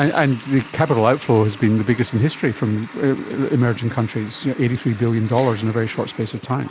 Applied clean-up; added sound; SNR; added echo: none; Water tap, faucet; 19 dB; none.